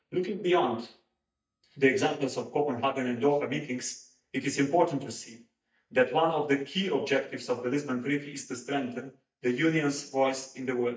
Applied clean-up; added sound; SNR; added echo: neural mask model DeepFilterNet 3.